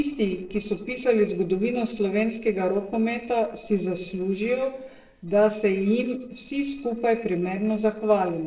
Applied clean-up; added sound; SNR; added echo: neural separator model SepFormer DNS4.